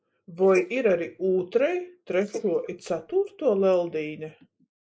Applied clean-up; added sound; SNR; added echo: neural mask model Resemble Enhance denoiser.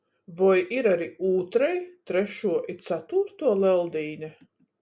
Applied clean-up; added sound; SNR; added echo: none; none; none; none.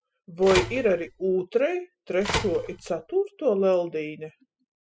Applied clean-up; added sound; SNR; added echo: classical method spectral subtraction.